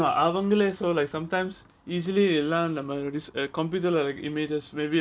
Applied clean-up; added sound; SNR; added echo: none; none; none; none.